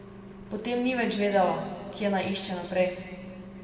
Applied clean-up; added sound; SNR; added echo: none; Engine; 15 dB; reverberation time 2.2 s.